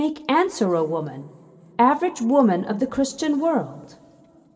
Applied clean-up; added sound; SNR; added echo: none; none; none; reverberation time 2.1 s.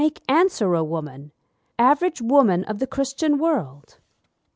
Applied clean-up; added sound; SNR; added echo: none; none; none; none.